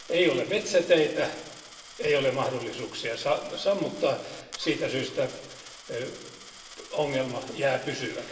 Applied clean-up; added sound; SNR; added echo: none; Coin (dropping); 18 dB; reverberation time 1.0 s.